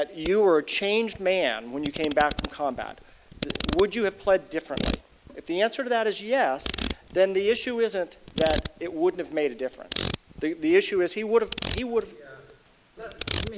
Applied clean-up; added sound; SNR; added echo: none; Ratchet, pawl; 10 dB; none.